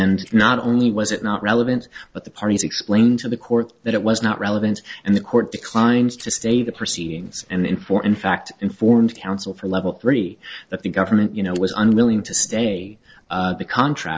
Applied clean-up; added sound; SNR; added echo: neural separator model SepFormer DNS4.